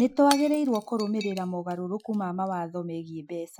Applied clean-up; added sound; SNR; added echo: classical method Wiener filter.